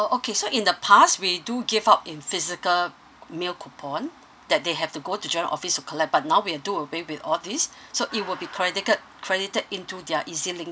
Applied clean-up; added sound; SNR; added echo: none; none; none; none.